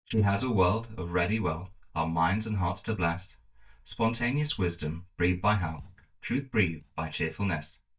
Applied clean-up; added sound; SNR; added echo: neural mask model DeepFilterNet 3.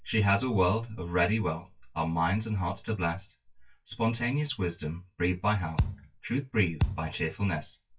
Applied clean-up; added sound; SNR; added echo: classical method WPE with log-MMSE.